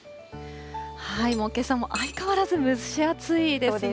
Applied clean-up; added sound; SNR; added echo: none; Cutlery, silverware; 16 dB; none.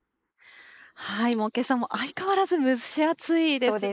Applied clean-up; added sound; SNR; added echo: neural mask model Resemble Enhance denoiser.